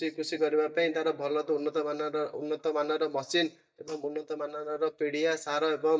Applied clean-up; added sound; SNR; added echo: neural mask model DeepFilterNet 3.